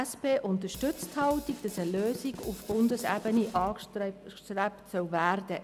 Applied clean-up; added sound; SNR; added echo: none; Drum kit; 13 dB; none.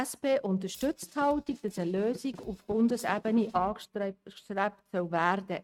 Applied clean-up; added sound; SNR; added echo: neural mask model RNNoise.